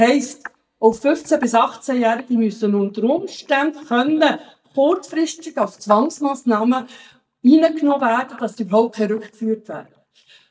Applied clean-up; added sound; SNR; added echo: neural mask model DeepFilterNet 3.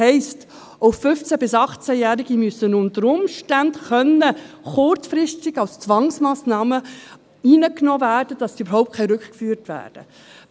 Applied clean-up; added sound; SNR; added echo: none; none; none; none.